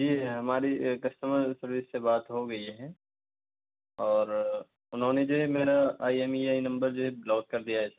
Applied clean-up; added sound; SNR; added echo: none; none; none; none.